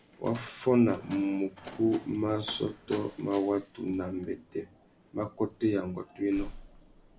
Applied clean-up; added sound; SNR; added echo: none; Slam; 17 dB; none.